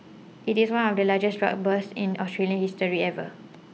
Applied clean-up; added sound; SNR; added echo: none; none; none; none.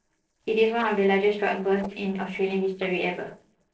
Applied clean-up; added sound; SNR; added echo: neural separator model SepFormer DNS4.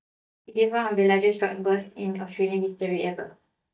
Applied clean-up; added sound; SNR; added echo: neural mask model DeepFilterNet 3.